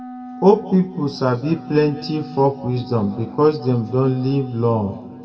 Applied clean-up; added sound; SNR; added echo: none; Wind instrument, woodwind instrument; 16 dB; reverberation time 1.4 s.